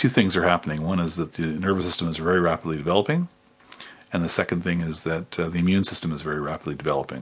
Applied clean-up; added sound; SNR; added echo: none; none; none; none.